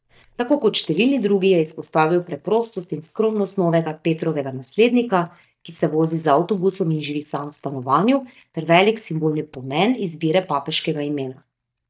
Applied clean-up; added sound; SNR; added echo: neural mask model DeepFilterNet 3.